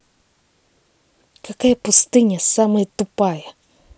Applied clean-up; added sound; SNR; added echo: none; none; none; none.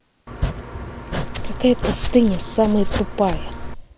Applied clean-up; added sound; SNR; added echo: none; Walk, footsteps + Domestic sounds, home sounds; 4 dB; none.